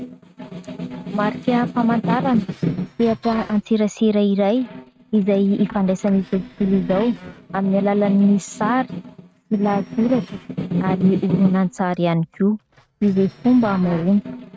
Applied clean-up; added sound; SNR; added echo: neural mask model RNNoise.